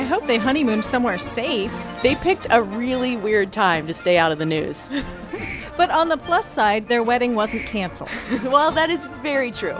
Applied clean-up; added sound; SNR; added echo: none; Hiss; 19 dB; none.